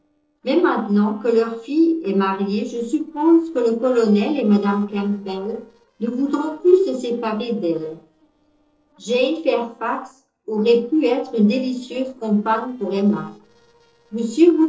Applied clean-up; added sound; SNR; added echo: neural separator model SepFormer DNS4.